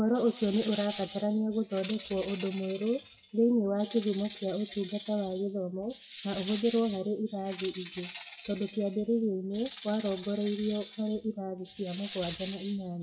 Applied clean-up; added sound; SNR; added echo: classical method WPE with log-MMSE.